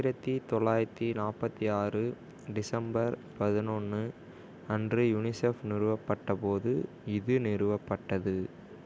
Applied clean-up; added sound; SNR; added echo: none; none; none; none.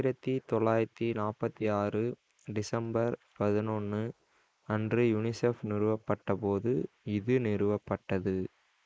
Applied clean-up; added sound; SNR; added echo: neural mask model Resemble Enhance denoiser.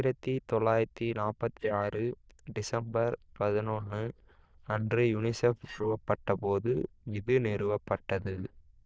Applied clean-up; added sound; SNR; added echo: neural diffusion model UNIVERSE++.